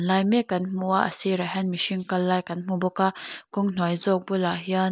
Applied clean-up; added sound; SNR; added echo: none; none; none; none.